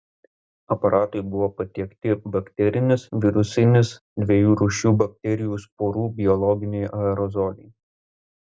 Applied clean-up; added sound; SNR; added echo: none; none; none; none.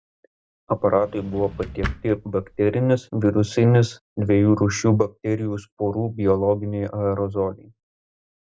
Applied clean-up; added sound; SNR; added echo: none; Drawer open or close; 12 dB; none.